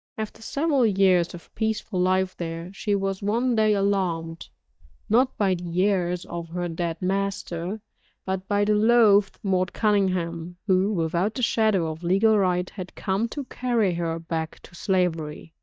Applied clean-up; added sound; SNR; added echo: neural mask model DeepFilterNet 3.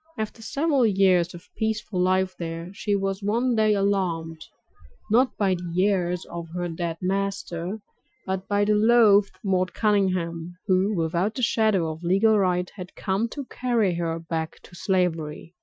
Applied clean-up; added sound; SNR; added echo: classical method Wiener filter.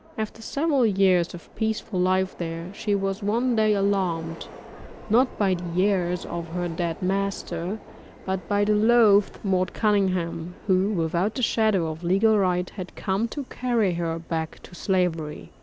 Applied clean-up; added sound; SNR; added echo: none; Subway, metro, underground; 20 dB; none.